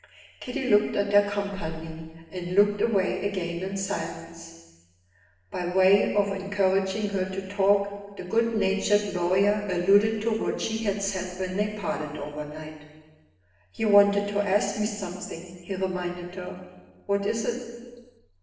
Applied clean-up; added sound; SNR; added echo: none; none; none; reverberation time 1.2 s.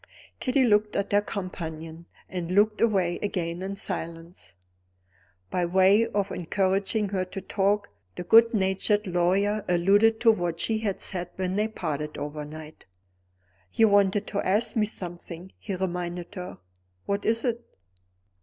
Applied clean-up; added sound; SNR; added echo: none; none; none; none.